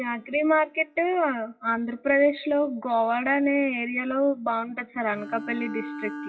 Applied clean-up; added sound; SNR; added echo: classical method WPE with log-MMSE.